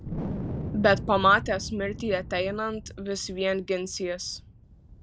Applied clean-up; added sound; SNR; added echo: none; Wind; 9 dB; none.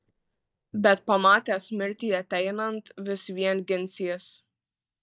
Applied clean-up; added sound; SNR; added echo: neural mask model DeepFilterNet 3.